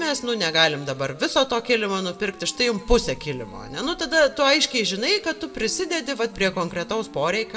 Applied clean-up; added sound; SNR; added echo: none; Siren; 20 dB; reverberation time 2.3 s.